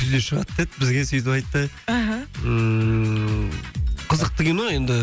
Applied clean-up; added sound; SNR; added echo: none; none; none; none.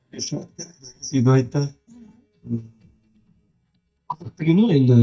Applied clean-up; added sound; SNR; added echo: neural mask model DeepFilterNet 3.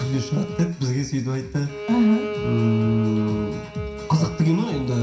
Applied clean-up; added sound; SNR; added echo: none; Bowed string instrument; 10 dB; reverberation time 0.5 s.